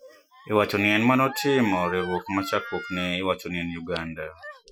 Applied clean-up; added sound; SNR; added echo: classical method Wiener filter.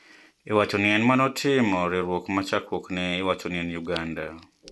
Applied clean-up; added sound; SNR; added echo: none; none; none; none.